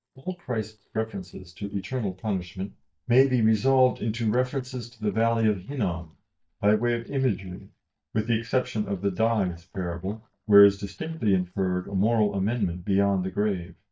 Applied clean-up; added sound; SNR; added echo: neural mask model DeepFilterNet 3.